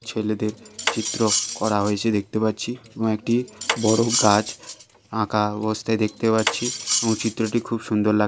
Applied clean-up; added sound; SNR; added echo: none; Cutlery, silverware; 7 dB; none.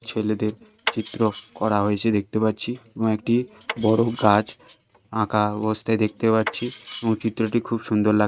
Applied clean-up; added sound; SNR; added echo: neural mask model RNNoise.